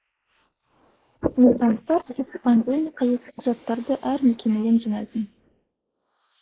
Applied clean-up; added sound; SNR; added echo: neural mask model Resemble Enhance denoiser.